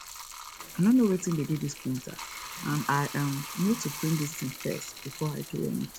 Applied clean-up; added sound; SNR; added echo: none; Bathtub (filling or washing); 12 dB; none.